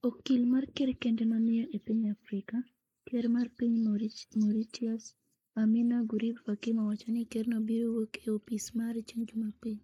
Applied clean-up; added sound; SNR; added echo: neural mask model Resemble Enhance denoiser.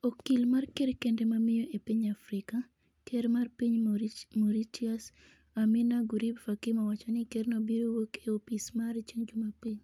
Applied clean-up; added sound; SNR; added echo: none; none; none; none.